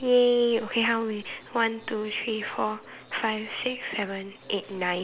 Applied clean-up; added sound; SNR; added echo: none; none; none; none.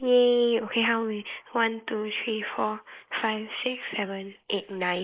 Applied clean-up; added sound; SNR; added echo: neural mask model Resemble Enhance denoiser.